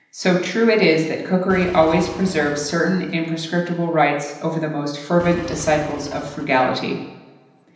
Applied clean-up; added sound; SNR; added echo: none; Engine; 16 dB; reverberation time 0.9 s.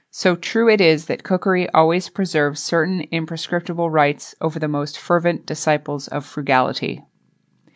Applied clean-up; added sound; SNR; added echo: none; none; none; none.